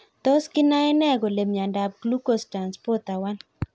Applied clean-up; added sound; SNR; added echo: none; none; none; none.